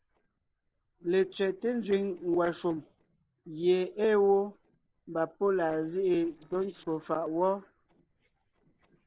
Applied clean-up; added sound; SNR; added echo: neural separator model SepFormer DNS4.